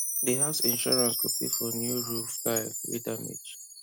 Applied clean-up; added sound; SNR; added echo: none; Chime; -2 dB; none.